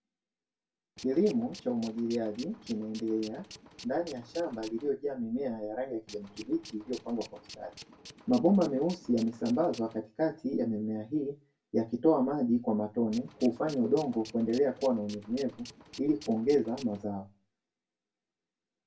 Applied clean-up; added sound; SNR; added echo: none; Tools; 19 dB; reverberation time 0.2 s.